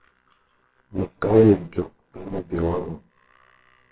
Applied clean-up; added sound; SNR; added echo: neural separator model SepFormer WHAMR!.